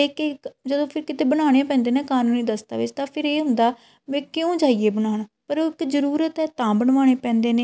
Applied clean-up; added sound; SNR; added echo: none; none; none; none.